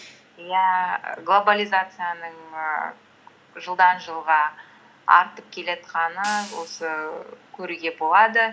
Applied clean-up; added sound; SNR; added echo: none; Hi-hat; 18 dB; none.